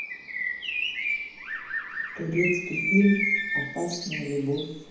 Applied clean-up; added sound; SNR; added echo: none; Bird; 2 dB; reverberation time 1.2 s.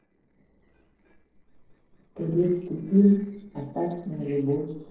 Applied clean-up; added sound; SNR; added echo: neural separator model SepFormer DNS4.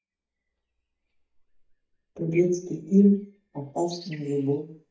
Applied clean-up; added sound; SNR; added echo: neural mask model DeepFilterNet 3.